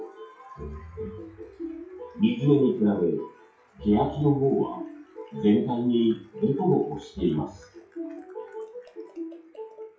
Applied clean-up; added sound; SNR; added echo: classical method WPE with log-MMSE.